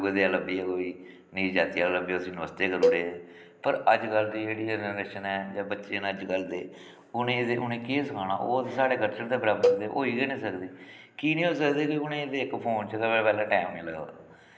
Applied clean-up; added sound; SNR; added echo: none; Cowbell; 2 dB; none.